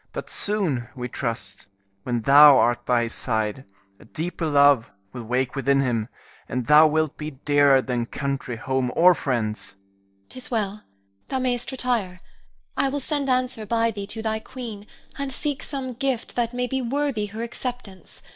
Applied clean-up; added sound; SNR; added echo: neural separator model SepFormer DNS4.